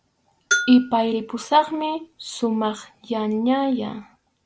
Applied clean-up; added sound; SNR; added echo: none; Bell; 8 dB; none.